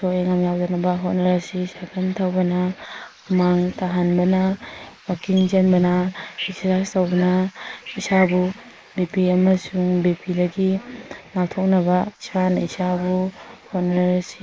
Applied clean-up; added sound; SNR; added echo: neural mask model Resemble Enhance denoiser.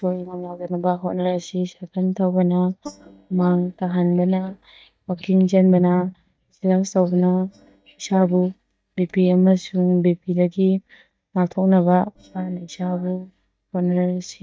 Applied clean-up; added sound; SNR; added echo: neural mask model DeepFilterNet 3.